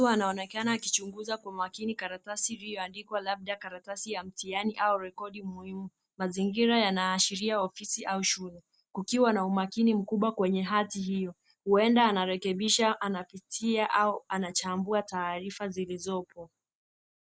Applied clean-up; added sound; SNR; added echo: none; none; none; none.